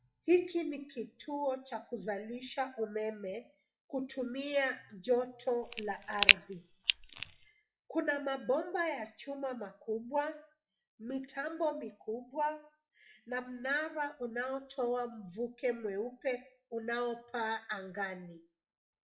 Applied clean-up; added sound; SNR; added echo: classical method WPE with log-MMSE.